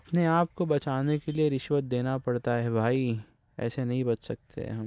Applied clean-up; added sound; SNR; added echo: none; none; none; none.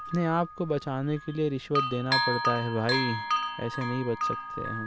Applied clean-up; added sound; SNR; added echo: none; Bell; 2 dB; none.